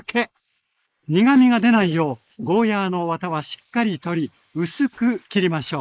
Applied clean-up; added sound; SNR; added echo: neural mask model Resemble Enhance denoiser.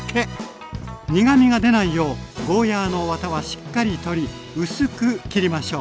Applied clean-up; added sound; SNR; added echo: none; none; none; none.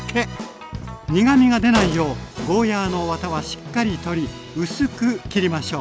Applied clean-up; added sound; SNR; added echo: none; Gunshot, gunfire; 12 dB; none.